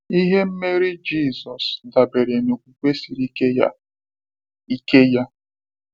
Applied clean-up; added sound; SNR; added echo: none; none; none; none.